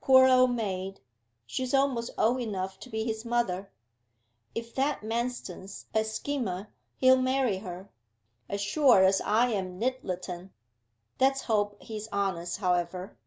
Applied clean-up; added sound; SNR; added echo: none; none; none; none.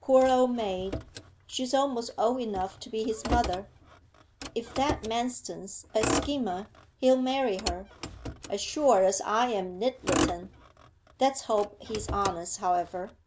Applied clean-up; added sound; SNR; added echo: none; Motor vehicle (road); 9 dB; none.